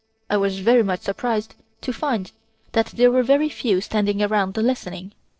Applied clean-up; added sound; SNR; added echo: neural separator model SepFormer DNS4.